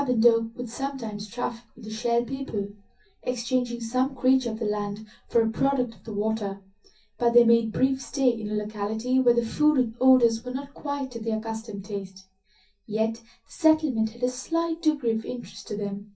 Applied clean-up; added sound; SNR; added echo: none; none; none; reverberation time 0.3 s.